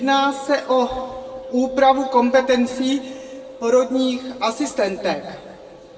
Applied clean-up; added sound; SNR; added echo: none; Mallet percussion; 15 dB; reverberation time 1.2 s.